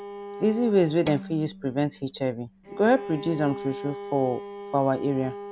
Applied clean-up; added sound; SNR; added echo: none; Bowed string instrument + Bowed string instrument; 12 dB; none.